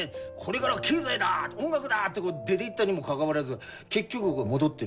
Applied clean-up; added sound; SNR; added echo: none; none; none; none.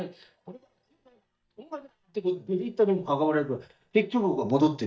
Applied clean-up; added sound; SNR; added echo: neural mask model DeepFilterNet 3.